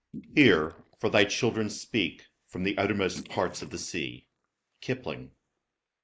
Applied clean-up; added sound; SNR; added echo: neural mask model Resemble Enhance denoiser.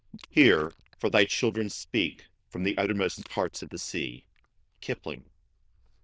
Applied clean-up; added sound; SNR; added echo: neural diffusion model UNIVERSE++.